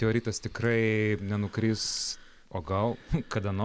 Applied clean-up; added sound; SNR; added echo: none; none; none; none.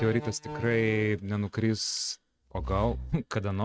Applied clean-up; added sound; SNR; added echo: neural mask model RNNoise.